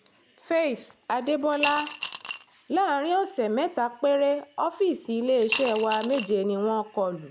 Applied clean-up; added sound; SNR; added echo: none; Coin (dropping) / Glass; 8 dB; none.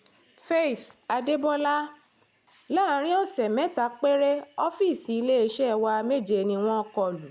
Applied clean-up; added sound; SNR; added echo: none; none; none; none.